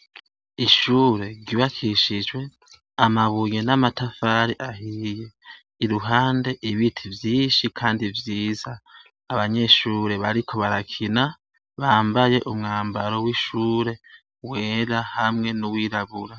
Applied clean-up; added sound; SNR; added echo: none; none; none; none.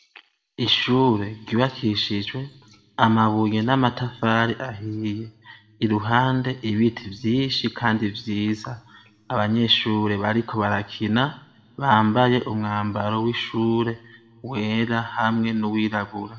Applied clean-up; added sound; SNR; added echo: none; none; none; reverberation time 1.0 s.